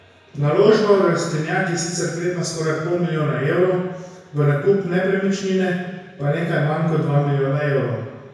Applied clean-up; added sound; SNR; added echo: none; none; none; reverberation time 1.0 s.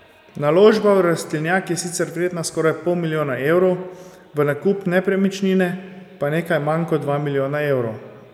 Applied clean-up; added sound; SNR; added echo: none; none; none; none.